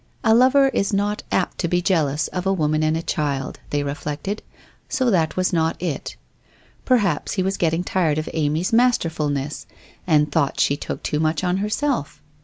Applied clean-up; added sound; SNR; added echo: none; none; none; none.